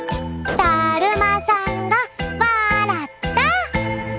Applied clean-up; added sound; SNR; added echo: none; Gunshot, gunfire; 16 dB; none.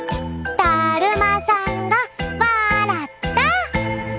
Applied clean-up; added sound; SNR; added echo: none; none; none; none.